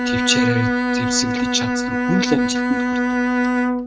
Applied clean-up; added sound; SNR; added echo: neural mask model RNNoise.